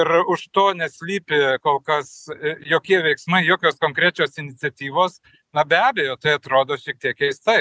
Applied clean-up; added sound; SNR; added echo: none; none; none; none.